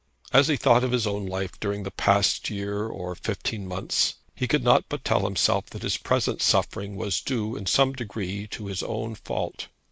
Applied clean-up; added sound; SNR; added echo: neural mask model Resemble Enhance denoiser.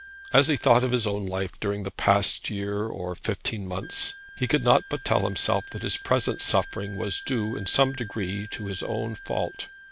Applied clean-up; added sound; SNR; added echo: none; Wind instrument, woodwind instrument; 18 dB; none.